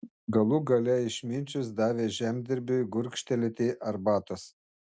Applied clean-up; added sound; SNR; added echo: none; none; none; none.